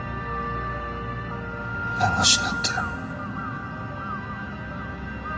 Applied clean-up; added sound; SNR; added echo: none; none; none; reverberation time 1.6 s.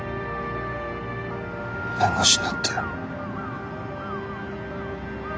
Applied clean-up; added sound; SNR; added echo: none; none; none; none.